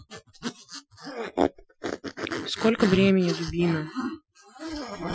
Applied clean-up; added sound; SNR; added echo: classical method Wiener filter.